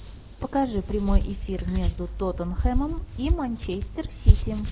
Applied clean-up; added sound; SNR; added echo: none; Hands; -4 dB; none.